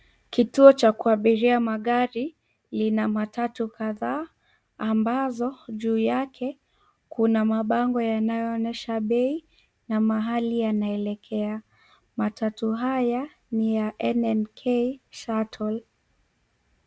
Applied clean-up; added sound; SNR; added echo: none; none; none; none.